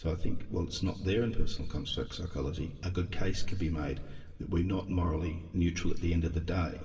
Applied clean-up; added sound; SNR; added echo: none; none; none; reverberation time 2.3 s.